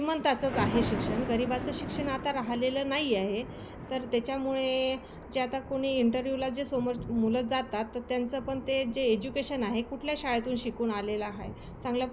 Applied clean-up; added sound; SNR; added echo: none; Thunder; 10 dB; none.